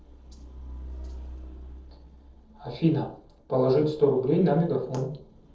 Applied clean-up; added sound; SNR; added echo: neural separator model SepFormer DNS4.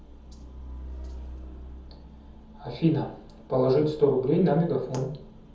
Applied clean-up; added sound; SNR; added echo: none; Truck; 16 dB; reverberation time 0.6 s.